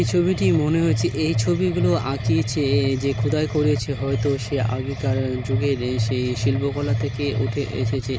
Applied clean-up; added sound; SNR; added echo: none; Mechanisms; 1 dB; none.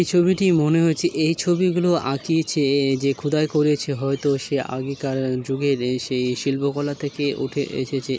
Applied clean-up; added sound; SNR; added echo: none; none; none; none.